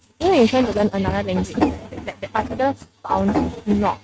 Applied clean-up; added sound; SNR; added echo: neural mask model RNNoise.